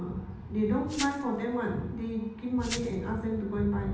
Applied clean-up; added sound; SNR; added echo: none; Glass; 12 dB; reverberation time 0.8 s.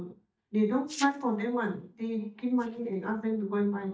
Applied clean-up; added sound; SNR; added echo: neural mask model DeepFilterNet 3.